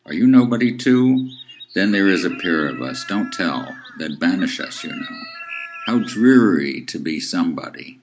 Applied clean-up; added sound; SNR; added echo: none; Chirp, tweet + Chicken, rooster; 17 dB; none.